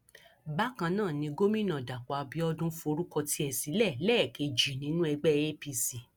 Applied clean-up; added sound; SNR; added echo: none; none; none; none.